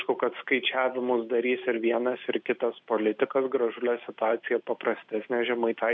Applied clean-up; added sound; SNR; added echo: none; none; none; none.